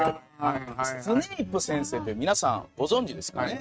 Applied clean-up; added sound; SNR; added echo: neural mask model RNNoise.